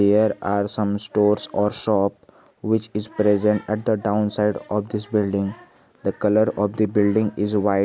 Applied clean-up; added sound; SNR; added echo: none; none; none; none.